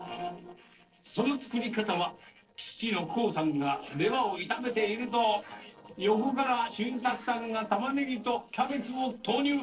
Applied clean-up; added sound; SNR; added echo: neural separator model SepFormer DNS4.